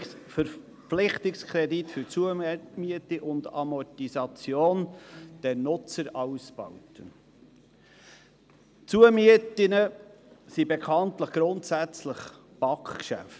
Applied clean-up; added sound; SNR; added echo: none; none; none; none.